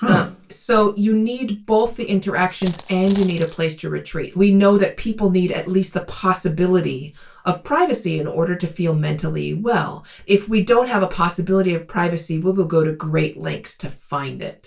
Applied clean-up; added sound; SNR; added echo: none; Coin (dropping); 11 dB; reverberation time 0.2 s.